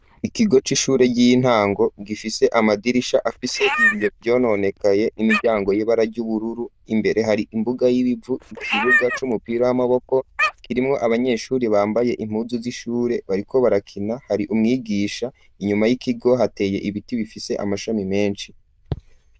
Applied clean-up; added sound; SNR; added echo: neural diffusion model UNIVERSE++.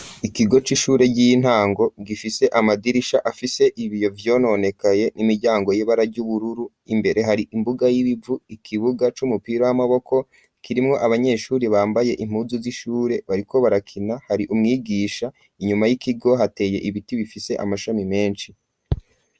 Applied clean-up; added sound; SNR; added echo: none; none; none; none.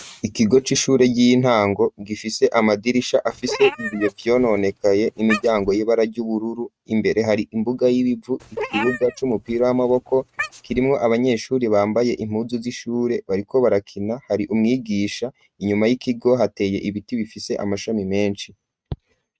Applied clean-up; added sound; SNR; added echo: neural mask model RNNoise.